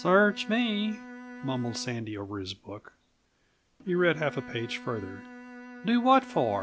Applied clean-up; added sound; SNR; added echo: none; Bowed string instrument; 16 dB; none.